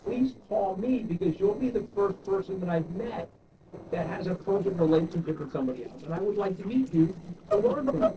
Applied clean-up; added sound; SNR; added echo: neural separator model SepFormer DNS4.